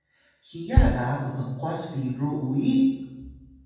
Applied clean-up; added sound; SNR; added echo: none; Bass drum; 0 dB; reverberation time 1.2 s.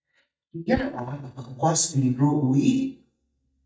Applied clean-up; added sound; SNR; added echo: neural mask model DeepFilterNet 3.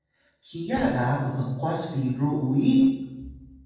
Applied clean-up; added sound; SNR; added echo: neural separator model SepFormer DNS4.